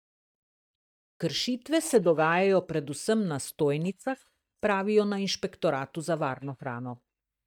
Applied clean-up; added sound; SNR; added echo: neural mask model DeepFilterNet 3.